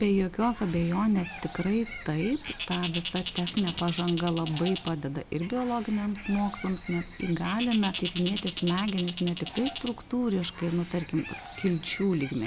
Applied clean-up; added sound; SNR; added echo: none; Bird; 11 dB; none.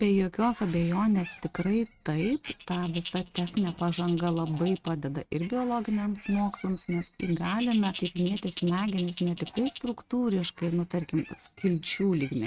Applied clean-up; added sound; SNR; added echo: neural mask model RNNoise.